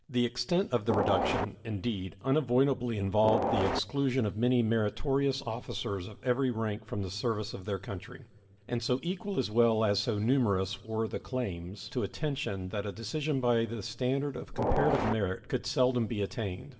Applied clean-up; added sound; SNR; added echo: none; Train; -1 dB; reverberation time 1.4 s.